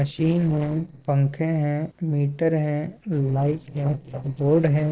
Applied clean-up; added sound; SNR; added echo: neural separator model SepFormer DNS4.